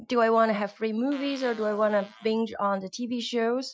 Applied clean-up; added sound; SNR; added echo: classical method Wiener filter.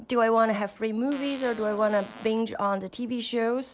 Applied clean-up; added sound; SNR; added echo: none; Fart; 19 dB; none.